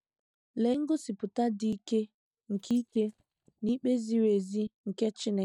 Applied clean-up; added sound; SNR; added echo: neural mask model DeepFilterNet 3.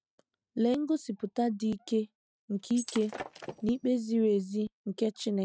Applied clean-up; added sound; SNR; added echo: neural mask model RNNoise.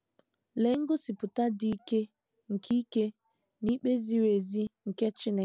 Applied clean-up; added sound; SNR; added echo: none; none; none; none.